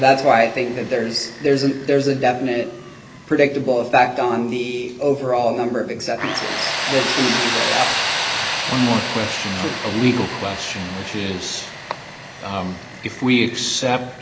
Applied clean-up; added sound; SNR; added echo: none; Tools; 7 dB; none.